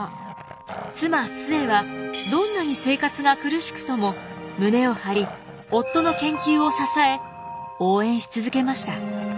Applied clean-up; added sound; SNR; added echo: none; Growling; 18 dB; none.